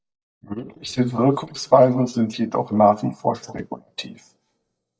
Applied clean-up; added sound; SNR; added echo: neural mask model DeepFilterNet 3.